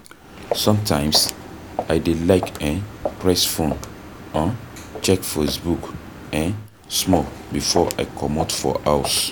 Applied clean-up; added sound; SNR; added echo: none; Walk, footsteps; 10 dB; none.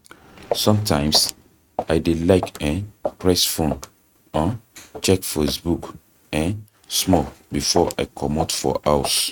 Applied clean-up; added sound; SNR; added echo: neural mask model RNNoise.